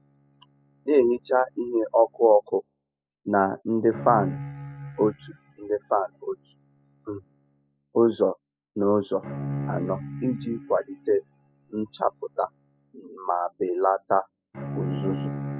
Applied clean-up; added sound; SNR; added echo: classical method spectral subtraction.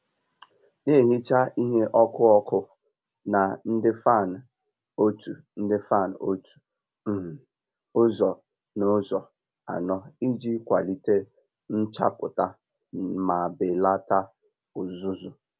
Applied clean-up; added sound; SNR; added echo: none; none; none; none.